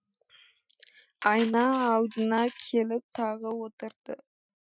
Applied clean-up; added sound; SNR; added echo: classical method Wiener filter.